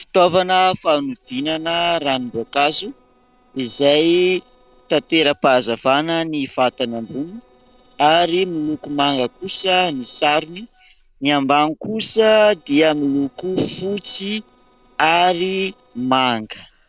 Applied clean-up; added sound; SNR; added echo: neural separator model SepFormer DNS4.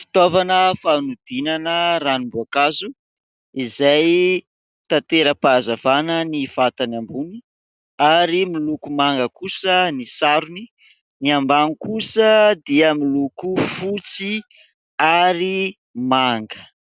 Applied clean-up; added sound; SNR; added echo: none; none; none; none.